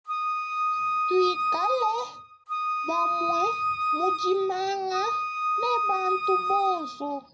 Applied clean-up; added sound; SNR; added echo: none; Wind instrument, woodwind instrument; -2 dB; reverberation time 0.5 s.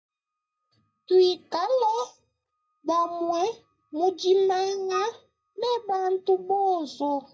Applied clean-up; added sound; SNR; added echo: neural mask model DeepFilterNet 3.